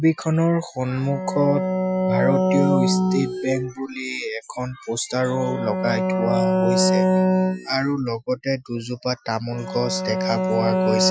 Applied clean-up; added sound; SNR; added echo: classical method Wiener filter.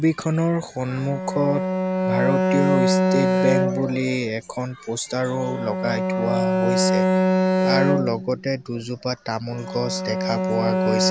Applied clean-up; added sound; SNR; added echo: none; Bowed string instrument; -2 dB; none.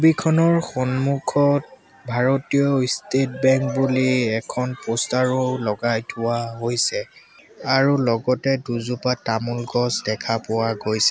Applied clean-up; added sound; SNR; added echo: none; none; none; none.